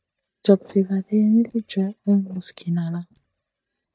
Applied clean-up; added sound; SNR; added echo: neural mask model DeepFilterNet 3.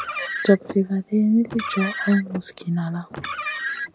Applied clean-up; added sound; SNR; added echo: none; Car; 8 dB; none.